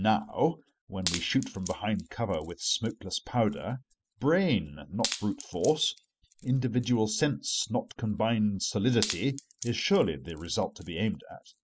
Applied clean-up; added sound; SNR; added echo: classical method spectral subtraction.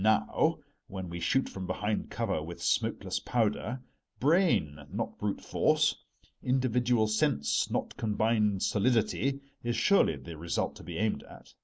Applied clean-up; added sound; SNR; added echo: none; none; none; none.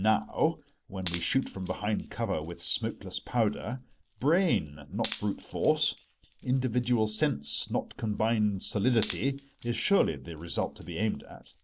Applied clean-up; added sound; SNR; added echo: none; Wood; 14 dB; none.